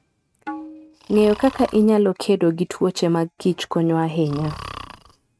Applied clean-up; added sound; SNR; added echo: neural mask model RNNoise.